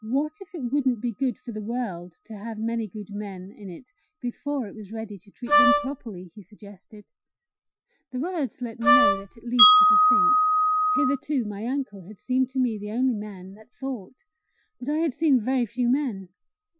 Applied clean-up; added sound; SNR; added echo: classical method Wiener filter.